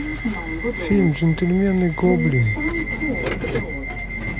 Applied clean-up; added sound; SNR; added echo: none; Subway, metro, underground / Alarm; 4 dB; none.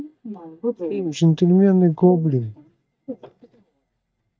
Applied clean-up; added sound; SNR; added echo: neural mask model DeepFilterNet 3.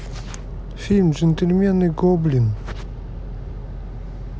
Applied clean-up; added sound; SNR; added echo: none; none; none; none.